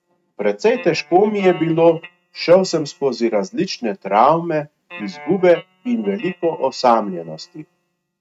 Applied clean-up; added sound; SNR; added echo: neural mask model RNNoise.